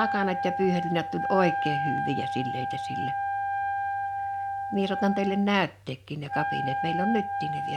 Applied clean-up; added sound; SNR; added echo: none; Wind instrument, woodwind instrument; 1 dB; none.